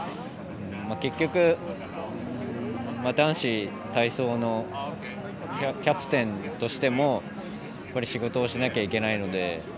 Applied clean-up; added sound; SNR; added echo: none; none; none; none.